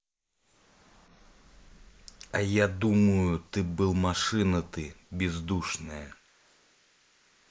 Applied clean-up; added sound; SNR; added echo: neural mask model Resemble Enhance denoiser.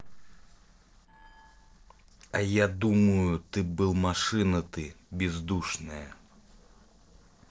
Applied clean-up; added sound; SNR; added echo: neural separator model SepFormer DNS4.